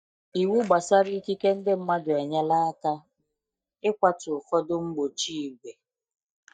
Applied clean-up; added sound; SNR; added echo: neural mask model DeepFilterNet 3.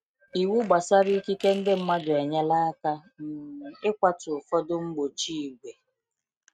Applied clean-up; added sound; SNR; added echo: neural mask model RNNoise.